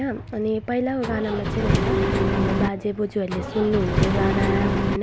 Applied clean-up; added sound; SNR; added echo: none; Engine; -3 dB; none.